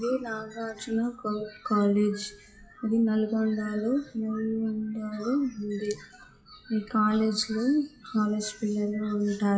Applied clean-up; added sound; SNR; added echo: classical method WPE with log-MMSE.